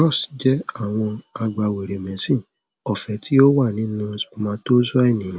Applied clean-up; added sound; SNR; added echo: none; none; none; none.